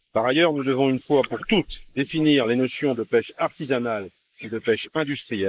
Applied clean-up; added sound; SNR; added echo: neural mask model Resemble Enhance denoiser.